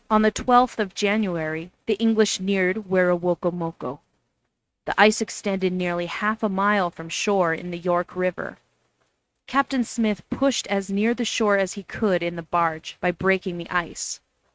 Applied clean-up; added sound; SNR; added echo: neural mask model RNNoise.